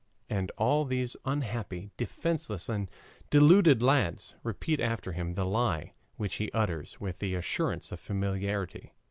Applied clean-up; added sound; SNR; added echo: none; none; none; none.